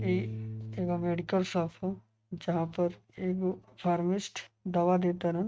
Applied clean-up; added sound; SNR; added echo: neural mask model RNNoise.